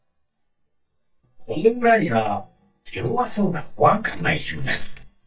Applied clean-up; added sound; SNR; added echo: neural mask model DeepFilterNet 3.